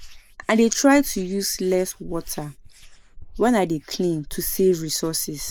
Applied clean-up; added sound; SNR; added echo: neural mask model Resemble Enhance denoiser.